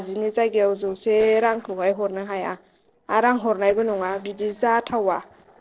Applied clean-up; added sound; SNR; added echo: neural separator model SepFormer DNS4.